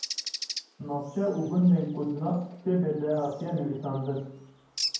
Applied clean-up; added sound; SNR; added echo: none; Bird; 11 dB; reverberation time 0.9 s.